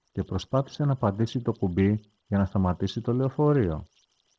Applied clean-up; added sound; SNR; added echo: neural separator model SepFormer DNS4.